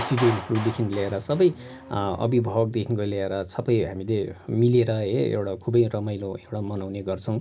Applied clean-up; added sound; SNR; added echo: none; Clapping; 17 dB; none.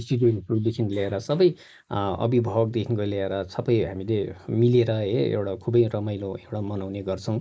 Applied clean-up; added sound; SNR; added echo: neural mask model Resemble Enhance denoiser.